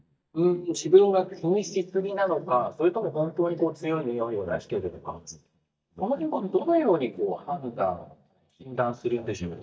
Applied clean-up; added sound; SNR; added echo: neural mask model DeepFilterNet 3.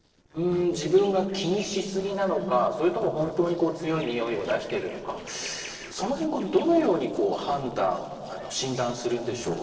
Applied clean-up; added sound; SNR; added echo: neural separator model SepFormer DNS4.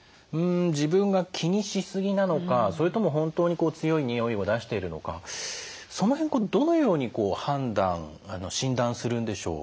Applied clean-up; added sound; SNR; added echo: none; none; none; none.